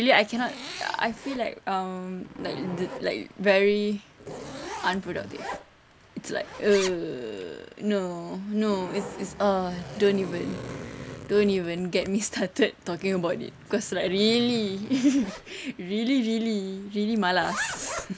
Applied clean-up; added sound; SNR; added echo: none; Zipper (clothing); 13 dB; none.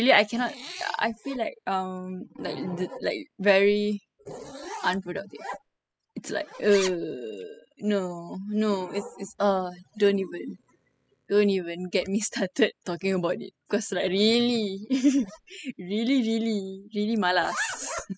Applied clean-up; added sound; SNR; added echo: classical method spectral subtraction.